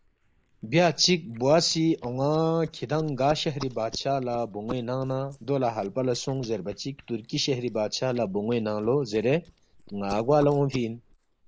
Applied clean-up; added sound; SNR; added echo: neural mask model Resemble Enhance denoiser.